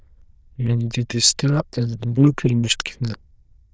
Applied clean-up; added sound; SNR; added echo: neural diffusion model UNIVERSE++.